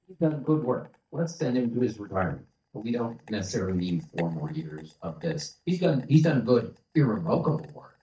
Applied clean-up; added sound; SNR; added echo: neural mask model DeepFilterNet 3.